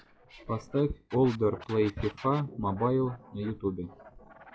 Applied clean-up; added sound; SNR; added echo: classical method log-MMSE.